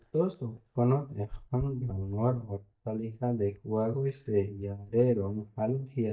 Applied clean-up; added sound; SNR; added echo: neural mask model DeepFilterNet 3.